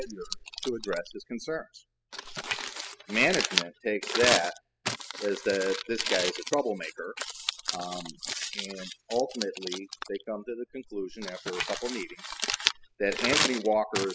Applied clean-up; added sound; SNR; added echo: classical method spectral subtraction.